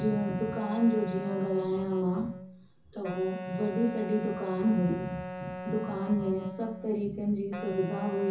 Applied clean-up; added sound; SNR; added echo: none; Wind instrument, woodwind instrument; 9 dB; reverberation time 0.6 s.